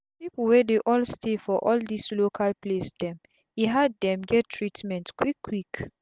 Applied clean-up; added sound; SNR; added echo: none; none; none; none.